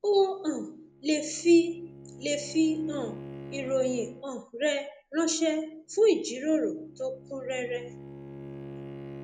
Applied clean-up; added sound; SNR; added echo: none; Bowed string instrument; 16 dB; none.